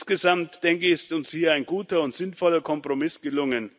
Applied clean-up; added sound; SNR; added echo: none; none; none; none.